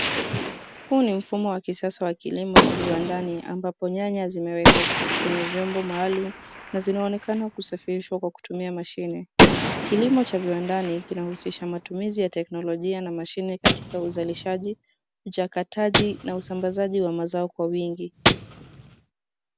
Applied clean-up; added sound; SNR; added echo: none; Gunshot, gunfire; -1 dB; none.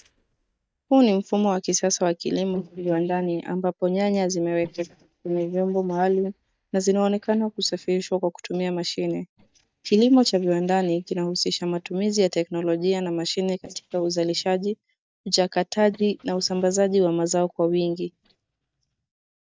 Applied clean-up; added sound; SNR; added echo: neural mask model DeepFilterNet 3.